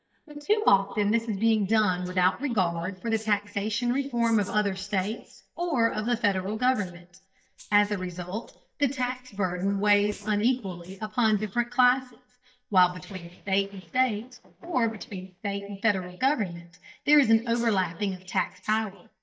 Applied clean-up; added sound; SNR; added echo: neural mask model DeepFilterNet 3.